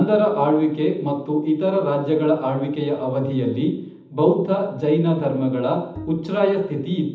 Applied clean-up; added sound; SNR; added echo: none; Bowed string instrument; 17 dB; reverberation time 0.8 s.